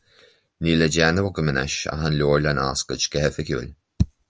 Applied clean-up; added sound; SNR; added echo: none; none; none; none.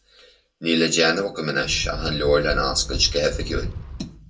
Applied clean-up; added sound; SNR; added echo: none; Wind; 7 dB; reverberation time 0.2 s.